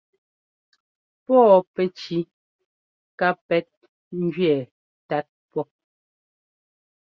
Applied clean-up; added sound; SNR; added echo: none; none; none; none.